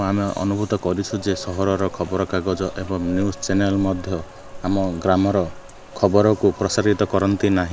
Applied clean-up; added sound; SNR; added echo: none; Rain; 17 dB; none.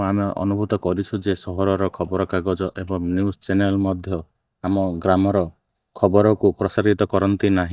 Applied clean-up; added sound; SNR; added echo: neural mask model DeepFilterNet 3.